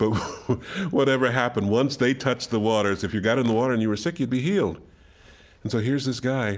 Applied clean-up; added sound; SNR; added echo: none; Fart; 19 dB; none.